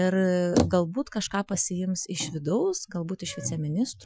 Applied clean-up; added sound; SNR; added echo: classical method Wiener filter.